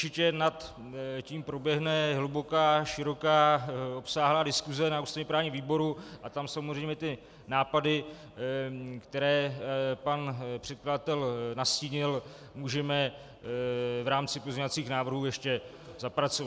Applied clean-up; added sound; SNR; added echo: none; none; none; none.